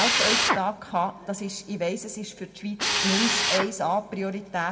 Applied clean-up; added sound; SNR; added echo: none; Drill; 0 dB; reverberation time 0.7 s.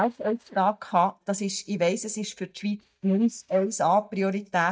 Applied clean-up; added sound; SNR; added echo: neural mask model DeepFilterNet 3.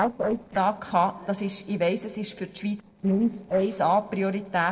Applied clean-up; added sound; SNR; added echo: neural separator model SepFormer DNS4.